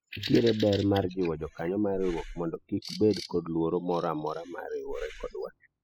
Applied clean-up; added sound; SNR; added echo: classical method spectral subtraction.